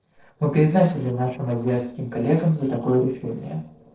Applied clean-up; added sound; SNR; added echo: neural separator model SepFormer DNS4.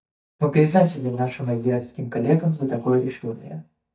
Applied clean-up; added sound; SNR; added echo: neural mask model DeepFilterNet 3.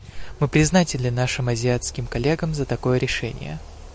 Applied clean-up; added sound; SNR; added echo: none; none; none; none.